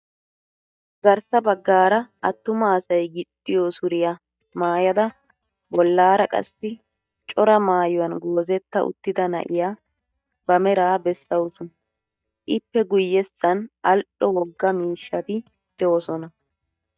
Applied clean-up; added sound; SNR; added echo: neural mask model DeepFilterNet 3.